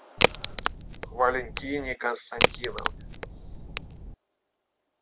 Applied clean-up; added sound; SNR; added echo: none; Crack; -4 dB; none.